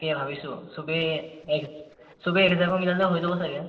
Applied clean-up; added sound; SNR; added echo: neural separator model SepFormer DNS4.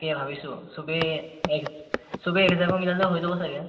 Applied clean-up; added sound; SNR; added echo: none; Walk, footsteps; 8 dB; reverberation time 1.9 s.